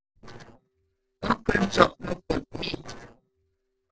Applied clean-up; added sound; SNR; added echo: neural separator model SepFormer DNS4.